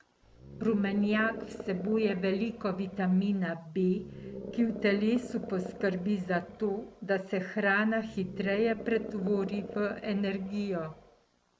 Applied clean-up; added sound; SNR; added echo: none; Animal; 12 dB; none.